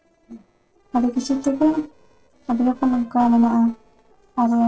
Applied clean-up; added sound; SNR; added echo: neural separator model SepFormer DNS4.